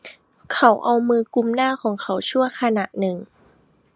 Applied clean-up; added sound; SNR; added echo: none; none; none; none.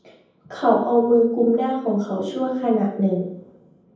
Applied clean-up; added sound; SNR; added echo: none; none; none; reverberation time 0.9 s.